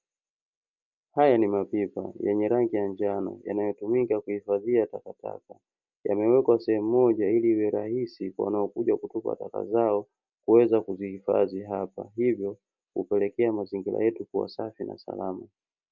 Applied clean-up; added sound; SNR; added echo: none; none; none; none.